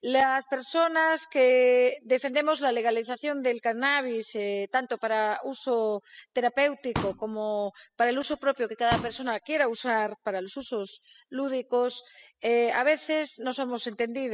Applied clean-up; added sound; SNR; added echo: classical method spectral subtraction.